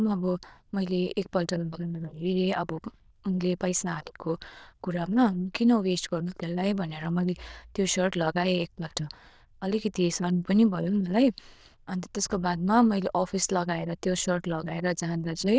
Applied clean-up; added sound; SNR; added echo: neural diffusion model UNIVERSE++.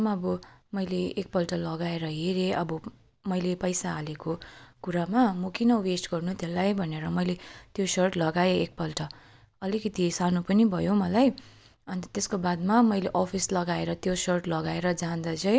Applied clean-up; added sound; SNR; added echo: none; none; none; none.